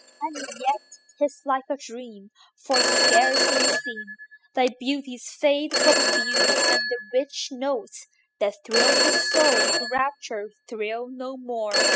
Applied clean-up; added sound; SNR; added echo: classical method spectral subtraction.